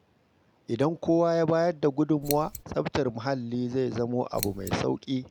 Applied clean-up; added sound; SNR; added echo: none; Scissors; 10 dB; none.